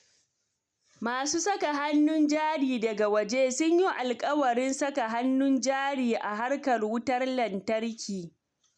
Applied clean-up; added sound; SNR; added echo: none; none; none; none.